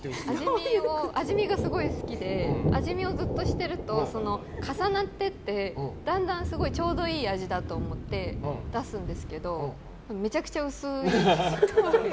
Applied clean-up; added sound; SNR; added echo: none; Thunder; 5 dB; none.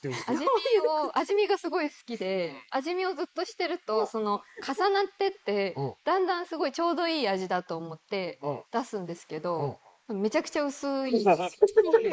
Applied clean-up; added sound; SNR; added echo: neural mask model Resemble Enhance denoiser.